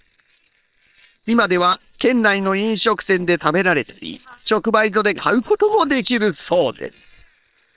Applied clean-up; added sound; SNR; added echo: neural separator model SepFormer WHAM!.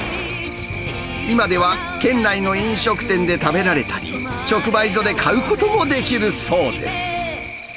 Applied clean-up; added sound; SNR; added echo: none; Cricket; 13 dB; none.